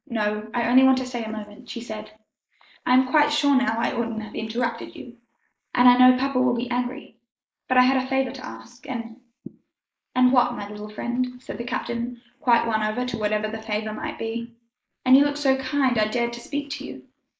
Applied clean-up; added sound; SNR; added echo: neural mask model Resemble Enhance denoiser.